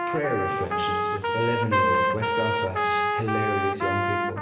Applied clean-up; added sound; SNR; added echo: none; Trumpet; -4 dB; reverberation time 1.1 s.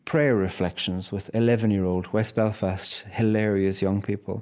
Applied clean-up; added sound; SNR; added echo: none; none; none; none.